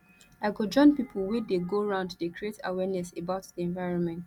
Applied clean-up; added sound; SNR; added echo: none; none; none; none.